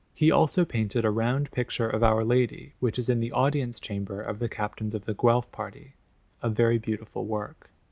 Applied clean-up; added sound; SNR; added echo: none; none; none; none.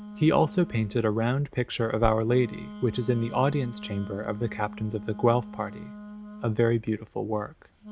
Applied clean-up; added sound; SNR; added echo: none; Wind instrument, woodwind instrument; 15 dB; none.